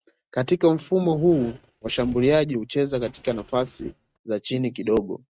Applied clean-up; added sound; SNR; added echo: neural mask model RNNoise.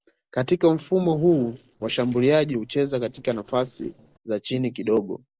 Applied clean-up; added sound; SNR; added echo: neural separator model SepFormer DNS4.